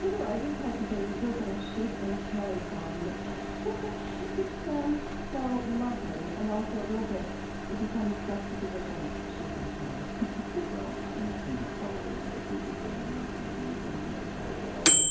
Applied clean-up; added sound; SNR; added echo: none; Microwave oven; -2 dB; reverberation time 2.4 s.